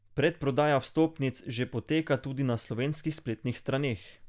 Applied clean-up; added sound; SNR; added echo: none; none; none; none.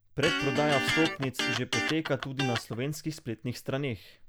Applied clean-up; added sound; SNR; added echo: none; Electric guitar; 0 dB; none.